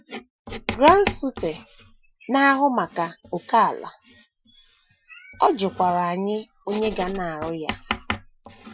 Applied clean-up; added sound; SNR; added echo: classical method Wiener filter.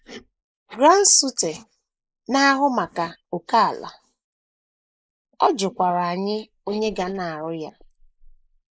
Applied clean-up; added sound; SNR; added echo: neural mask model Resemble Enhance denoiser.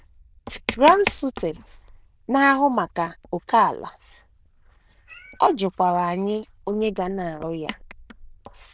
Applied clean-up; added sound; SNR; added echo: neural diffusion model UNIVERSE++.